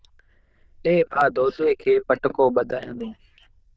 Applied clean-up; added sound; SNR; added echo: neural diffusion model UNIVERSE++.